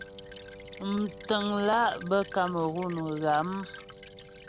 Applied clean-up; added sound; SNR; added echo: none; Stream / Trickle, dribble + Wind instrument, woodwind instrument; 14 dB; none.